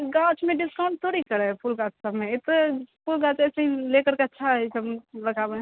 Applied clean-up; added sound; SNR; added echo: none; none; none; none.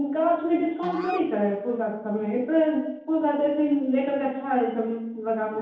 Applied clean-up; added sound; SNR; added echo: neural separator model SepFormer DNS4.